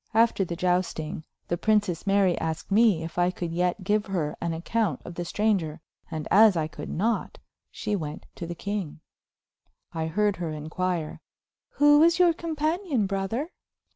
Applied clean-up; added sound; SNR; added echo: none; none; none; none.